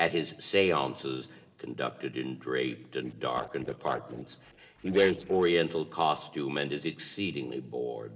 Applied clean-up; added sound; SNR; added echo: neural separator model SepFormer DNS4.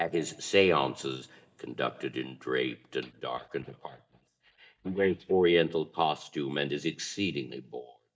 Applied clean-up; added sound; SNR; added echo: neural mask model DeepFilterNet 3.